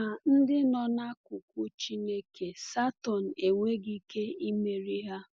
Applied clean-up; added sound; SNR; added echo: none; none; none; none.